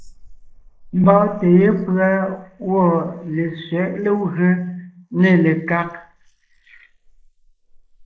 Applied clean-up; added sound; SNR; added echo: neural mask model Resemble Enhance denoiser.